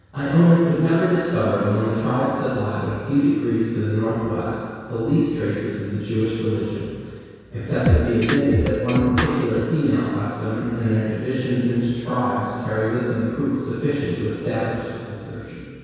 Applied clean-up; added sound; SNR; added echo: none; Drum kit; 1 dB; reverberation time 2.0 s.